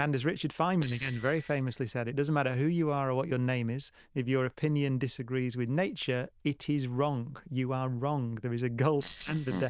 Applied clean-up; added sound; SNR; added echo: neural diffusion model UNIVERSE++.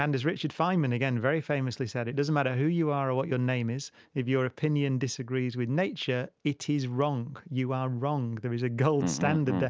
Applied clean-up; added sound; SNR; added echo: none; none; none; none.